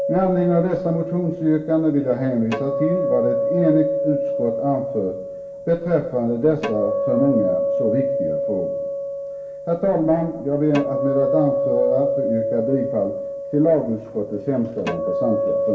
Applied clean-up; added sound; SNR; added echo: none; Acoustic guitar; 2 dB; reverberation time 0.7 s.